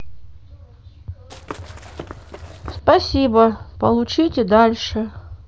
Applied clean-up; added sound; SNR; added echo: none; Walk, footsteps / Run; 17 dB; none.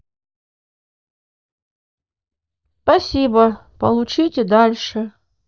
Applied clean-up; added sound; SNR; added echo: neural mask model DeepFilterNet 3.